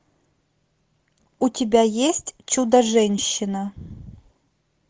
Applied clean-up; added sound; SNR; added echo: none; none; none; none.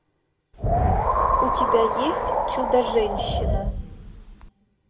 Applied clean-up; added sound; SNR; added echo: none; Wind; -5 dB; reverberation time 0.8 s.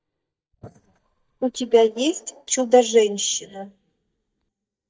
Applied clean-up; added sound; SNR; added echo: neural mask model DeepFilterNet 3.